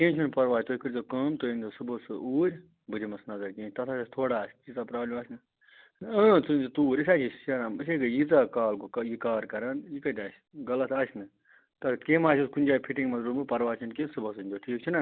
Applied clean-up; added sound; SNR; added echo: none; none; none; none.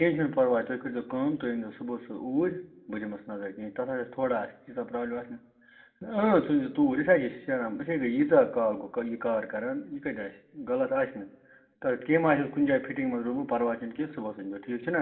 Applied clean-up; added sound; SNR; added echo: none; none; none; reverberation time 1.6 s.